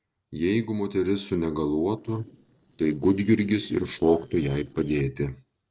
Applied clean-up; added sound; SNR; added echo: neural separator model SepFormer DNS4.